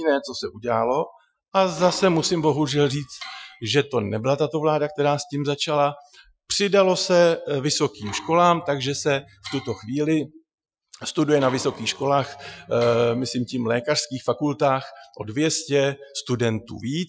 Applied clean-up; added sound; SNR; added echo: classical method Wiener filter.